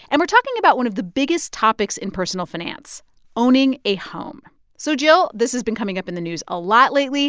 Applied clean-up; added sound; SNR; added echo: none; none; none; none.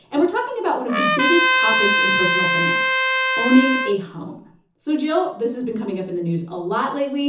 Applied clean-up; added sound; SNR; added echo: none; Trumpet; -3 dB; reverberation time 0.6 s.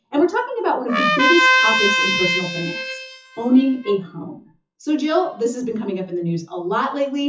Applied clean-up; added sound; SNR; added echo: classical method WPE with log-MMSE.